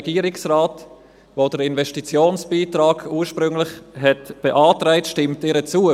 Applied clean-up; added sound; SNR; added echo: none; none; none; none.